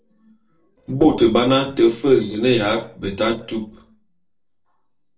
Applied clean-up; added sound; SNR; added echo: neural separator model SepFormer DNS4.